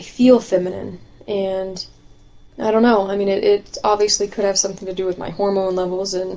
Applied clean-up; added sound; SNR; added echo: none; none; none; none.